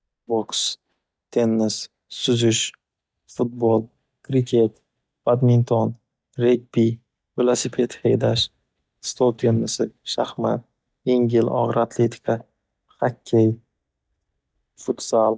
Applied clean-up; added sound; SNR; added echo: neural mask model DeepFilterNet 3.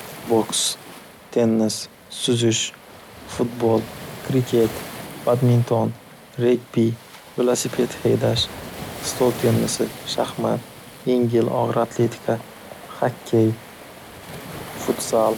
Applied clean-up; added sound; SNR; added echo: none; Waves, surf; 15 dB; none.